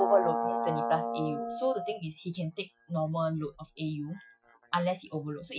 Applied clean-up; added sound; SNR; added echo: classical method Wiener filter.